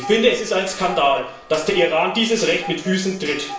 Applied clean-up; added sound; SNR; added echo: none; Clock; 15 dB; reverberation time 0.6 s.